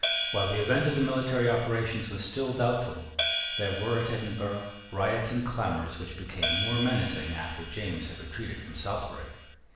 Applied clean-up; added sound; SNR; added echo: none; Hi-hat; 3 dB; reverberation time 0.9 s.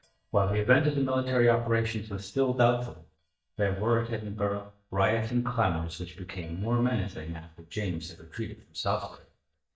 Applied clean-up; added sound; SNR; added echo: neural mask model DeepFilterNet 3.